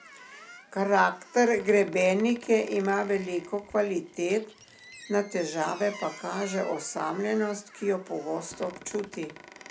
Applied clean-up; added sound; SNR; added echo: none; Squeak; 20 dB; none.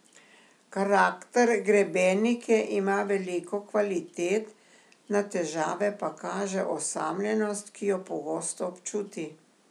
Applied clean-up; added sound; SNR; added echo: none; none; none; none.